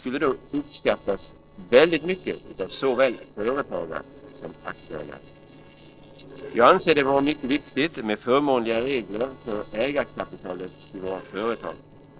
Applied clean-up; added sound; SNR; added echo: neural separator model SepFormer DNS4.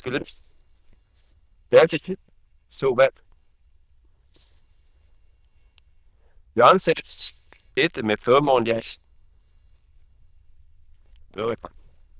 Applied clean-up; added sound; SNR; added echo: neural diffusion model UNIVERSE++.